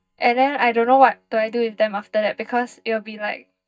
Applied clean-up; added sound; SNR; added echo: neural mask model DeepFilterNet 3.